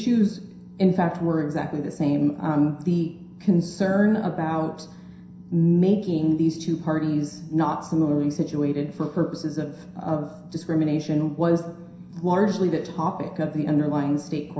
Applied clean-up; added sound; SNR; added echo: none; none; none; reverberation time 0.7 s.